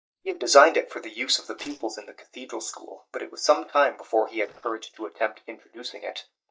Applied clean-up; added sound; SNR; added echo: neural mask model DeepFilterNet 3.